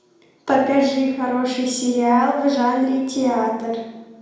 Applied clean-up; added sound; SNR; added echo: none; none; none; reverberation time 0.9 s.